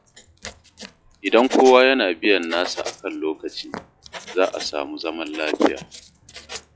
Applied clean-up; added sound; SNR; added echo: classical method log-MMSE.